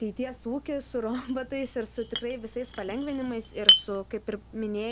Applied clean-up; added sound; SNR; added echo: none; Chink, clink; -1 dB; none.